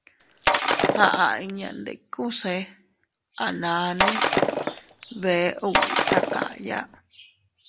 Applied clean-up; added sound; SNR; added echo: none; Shatter; -3 dB; none.